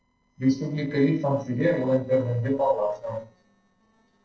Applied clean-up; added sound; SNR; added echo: neural separator model SepFormer DNS4.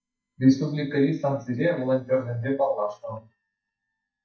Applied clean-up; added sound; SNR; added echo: neural mask model DeepFilterNet 3.